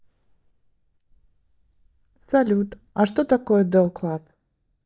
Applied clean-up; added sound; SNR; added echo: neural mask model DeepFilterNet 3.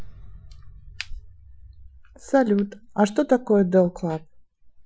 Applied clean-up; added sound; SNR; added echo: classical method Wiener filter.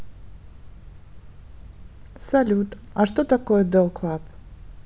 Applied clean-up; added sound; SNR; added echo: none; none; none; none.